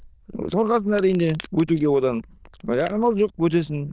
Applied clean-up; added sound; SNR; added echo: neural diffusion model UNIVERSE++.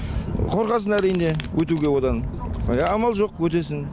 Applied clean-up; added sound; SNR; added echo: none; Domestic sounds, home sounds; 19 dB; none.